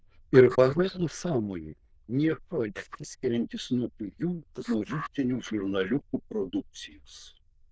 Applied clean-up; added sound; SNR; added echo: neural diffusion model UNIVERSE++.